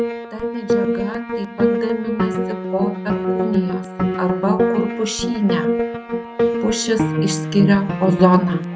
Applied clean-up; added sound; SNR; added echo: none; Piano; -1 dB; none.